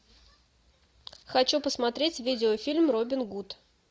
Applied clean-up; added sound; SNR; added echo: none; none; none; none.